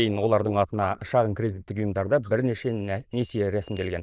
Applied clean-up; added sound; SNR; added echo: neural diffusion model UNIVERSE++.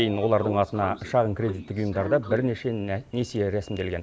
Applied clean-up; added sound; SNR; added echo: none; Sliding door; 14 dB; none.